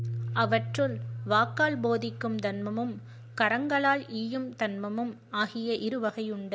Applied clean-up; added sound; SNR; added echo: none; Piano; 10 dB; none.